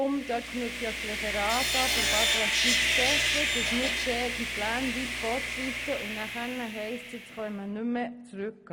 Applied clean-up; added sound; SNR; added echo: none; Sawing; -3 dB; none.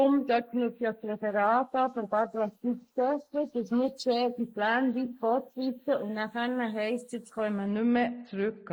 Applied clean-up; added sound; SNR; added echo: neural mask model Resemble Enhance denoiser.